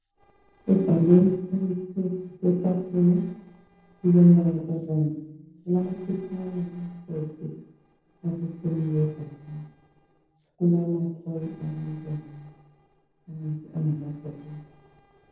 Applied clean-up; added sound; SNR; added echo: neural separator model SepFormer DNS4.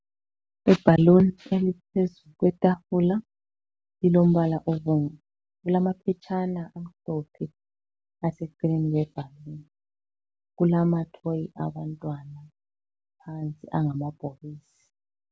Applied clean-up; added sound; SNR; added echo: none; none; none; none.